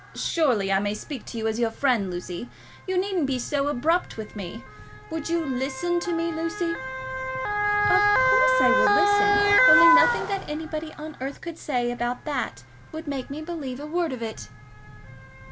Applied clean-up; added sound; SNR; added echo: none; Motor vehicle (road) / Siren; -1 dB; none.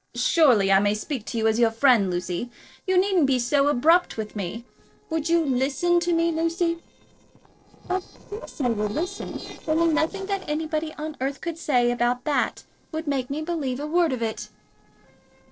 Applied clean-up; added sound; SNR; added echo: neural separator model SepFormer DNS4.